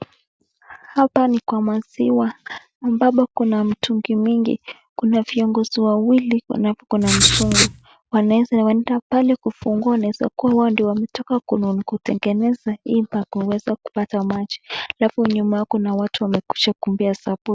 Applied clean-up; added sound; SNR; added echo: none; Writing; -1 dB; none.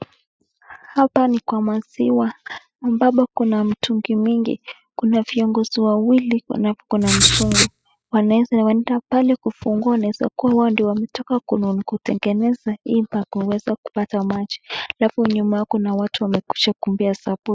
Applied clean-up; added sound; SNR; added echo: classical method spectral subtraction.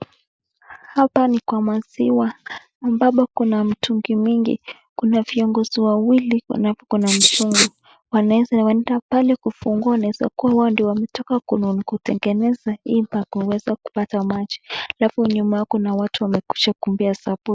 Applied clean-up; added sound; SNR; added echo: neural mask model Resemble Enhance denoiser.